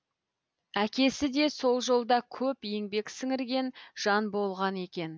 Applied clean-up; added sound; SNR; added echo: none; none; none; none.